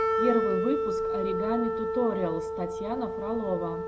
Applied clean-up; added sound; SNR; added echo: none; Wind instrument, woodwind instrument; -2 dB; none.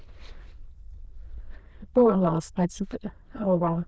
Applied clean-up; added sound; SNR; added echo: neural diffusion model UNIVERSE++.